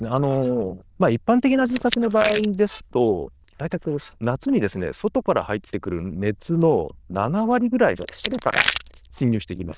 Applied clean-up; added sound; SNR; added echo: neural diffusion model UNIVERSE++.